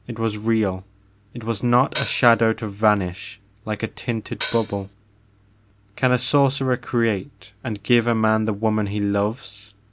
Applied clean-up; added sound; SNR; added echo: none; Hi-hat; 11 dB; none.